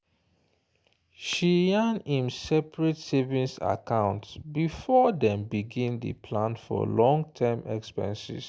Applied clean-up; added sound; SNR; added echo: none; none; none; none.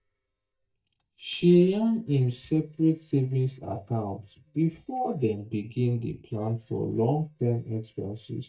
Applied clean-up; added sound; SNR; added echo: neural mask model DeepFilterNet 3.